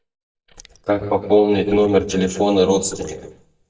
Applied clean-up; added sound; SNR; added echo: neural mask model DeepFilterNet 3.